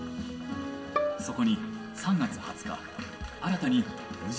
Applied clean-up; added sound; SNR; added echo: none; Bowed string instrument; 7 dB; reverberation time 3.0 s.